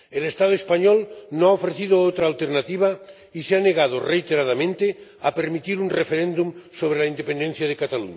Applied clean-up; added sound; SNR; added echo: none; none; none; none.